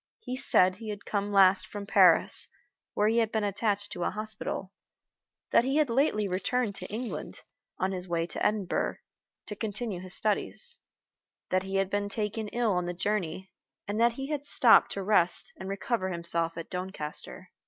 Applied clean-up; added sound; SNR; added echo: neural mask model RNNoise.